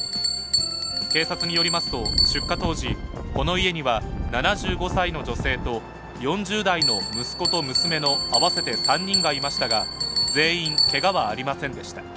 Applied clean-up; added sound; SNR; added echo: none; Wind + Bell; 0 dB; none.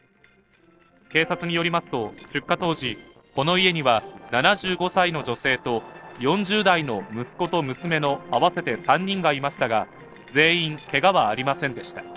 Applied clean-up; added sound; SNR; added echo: neural separator model SepFormer DNS4.